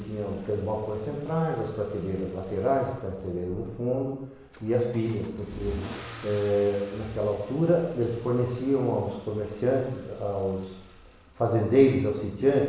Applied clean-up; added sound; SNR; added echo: none; Engine starting / Accelerating, revving, vroom / Car; 19 dB; reverberation time 0.9 s.